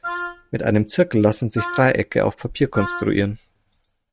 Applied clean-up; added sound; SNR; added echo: neural mask model RNNoise.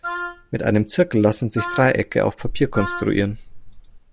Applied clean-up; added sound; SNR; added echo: none; Wind instrument, woodwind instrument; 10 dB; none.